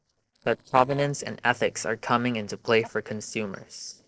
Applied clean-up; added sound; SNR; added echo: neural separator model SepFormer DNS4.